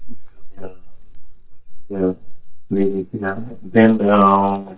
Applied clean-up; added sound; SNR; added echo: neural mask model DeepFilterNet 3.